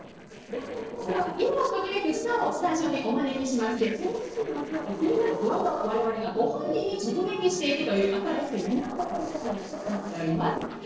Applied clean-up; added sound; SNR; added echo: neural separator model SepFormer DNS4.